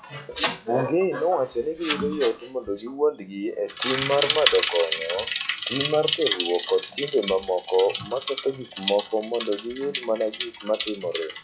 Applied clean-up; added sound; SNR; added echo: classical method log-MMSE.